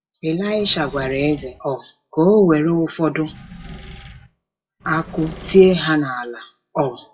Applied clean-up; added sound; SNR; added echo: classical method WPE with log-MMSE.